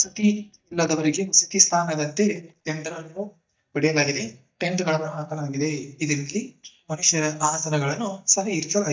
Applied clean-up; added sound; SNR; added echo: neural mask model DeepFilterNet 3.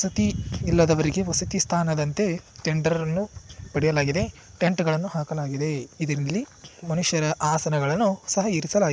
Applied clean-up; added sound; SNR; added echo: none; none; none; none.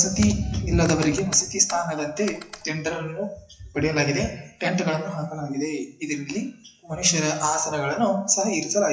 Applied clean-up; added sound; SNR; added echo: classical method WPE with log-MMSE.